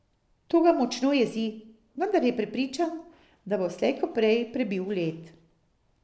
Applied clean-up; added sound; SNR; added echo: none; none; none; none.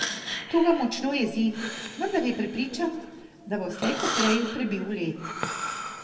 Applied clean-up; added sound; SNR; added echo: none; Breathing; 7 dB; reverberation time 1.4 s.